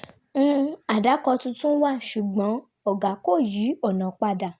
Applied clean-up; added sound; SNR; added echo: none; none; none; none.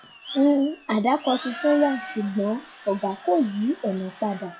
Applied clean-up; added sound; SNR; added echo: classical method WPE with log-MMSE.